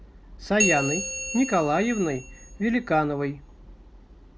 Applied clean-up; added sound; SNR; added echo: none; Bell; 5 dB; none.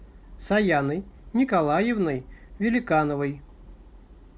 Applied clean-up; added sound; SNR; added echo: none; none; none; none.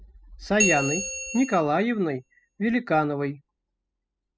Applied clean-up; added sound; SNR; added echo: classical method spectral subtraction.